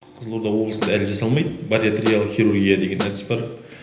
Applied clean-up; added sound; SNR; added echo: none; Snare drum; 8 dB; reverberation time 0.8 s.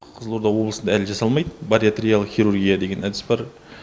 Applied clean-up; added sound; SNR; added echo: none; none; none; none.